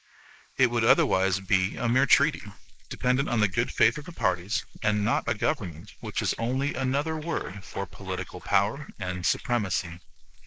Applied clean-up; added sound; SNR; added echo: neural mask model Resemble Enhance denoiser.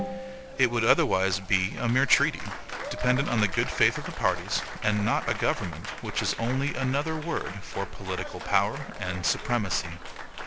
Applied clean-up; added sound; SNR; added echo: none; Applause; 11 dB; none.